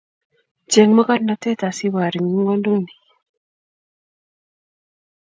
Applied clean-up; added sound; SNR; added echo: none; none; none; none.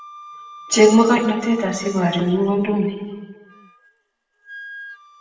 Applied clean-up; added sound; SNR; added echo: none; Wind instrument, woodwind instrument; 20 dB; reverberation time 1.3 s.